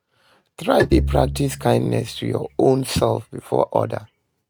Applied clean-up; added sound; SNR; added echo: neural mask model RNNoise.